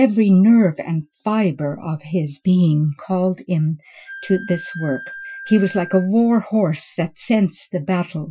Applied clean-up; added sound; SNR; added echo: classical method Wiener filter.